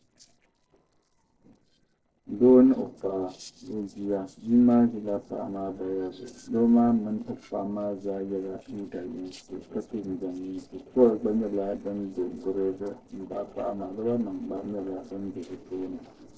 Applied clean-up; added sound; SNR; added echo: neural separator model SepFormer DNS4.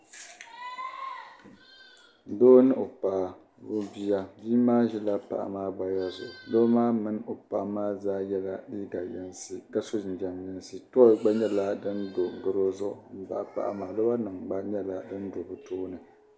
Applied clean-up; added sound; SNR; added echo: none; none; none; none.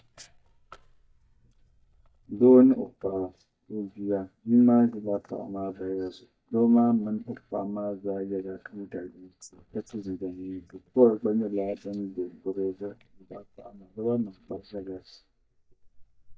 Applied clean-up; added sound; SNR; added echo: neural mask model DeepFilterNet 3.